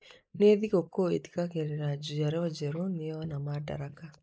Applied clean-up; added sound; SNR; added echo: neural mask model Resemble Enhance denoiser.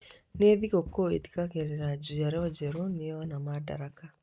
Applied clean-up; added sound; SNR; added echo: neural mask model RNNoise.